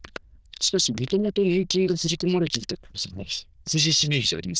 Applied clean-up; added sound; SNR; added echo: neural diffusion model UNIVERSE++.